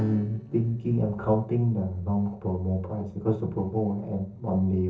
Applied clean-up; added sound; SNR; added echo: neural separator model SepFormer DNS4.